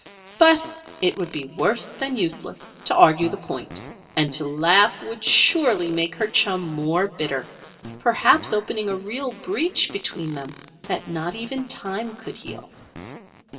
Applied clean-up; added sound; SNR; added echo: none; Fart; 20 dB; reverberation time 2.9 s.